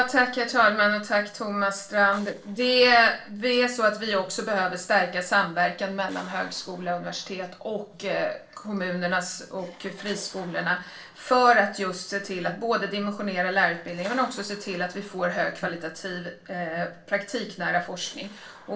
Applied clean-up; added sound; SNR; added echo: neural separator model SepFormer DNS4.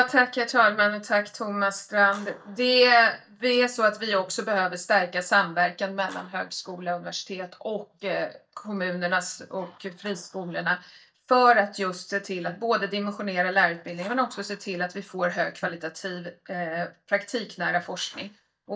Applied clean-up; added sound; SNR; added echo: neural mask model DeepFilterNet 3.